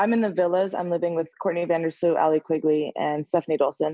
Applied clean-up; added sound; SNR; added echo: none; none; none; none.